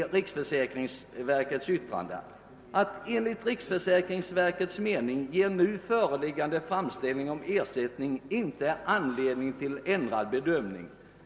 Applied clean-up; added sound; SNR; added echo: none; none; none; reverberation time 0.7 s.